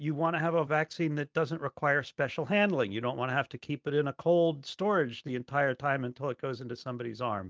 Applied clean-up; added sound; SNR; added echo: none; none; none; none.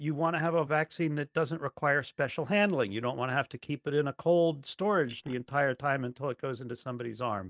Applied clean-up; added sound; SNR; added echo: neural mask model Resemble Enhance denoiser.